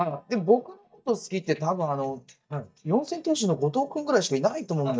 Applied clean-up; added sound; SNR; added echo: neural mask model DeepFilterNet 3.